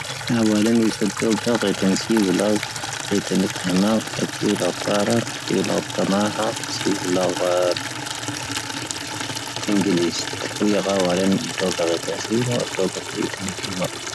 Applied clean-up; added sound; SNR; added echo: none; Water tap, faucet / Liquid; 6 dB; none.